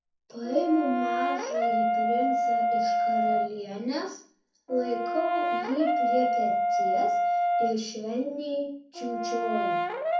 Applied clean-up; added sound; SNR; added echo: none; Brass instrument; -4 dB; reverberation time 0.5 s.